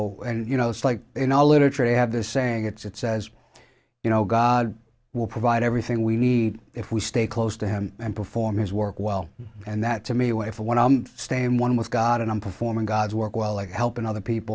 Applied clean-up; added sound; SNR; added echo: none; none; none; none.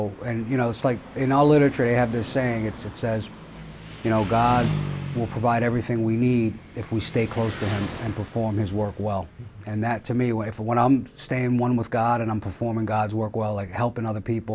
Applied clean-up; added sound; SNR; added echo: none; Engine; 13 dB; none.